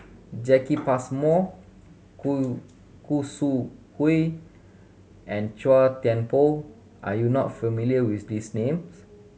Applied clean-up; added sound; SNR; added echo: none; none; none; none.